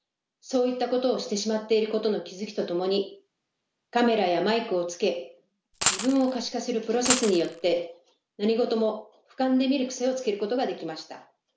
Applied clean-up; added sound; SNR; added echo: none; Coin (dropping); 2 dB; none.